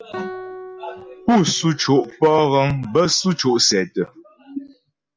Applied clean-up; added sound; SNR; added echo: none; Guitar; 18 dB; none.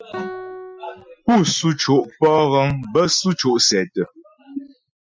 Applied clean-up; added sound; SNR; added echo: classical method spectral subtraction.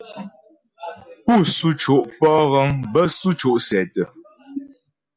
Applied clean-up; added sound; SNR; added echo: none; none; none; none.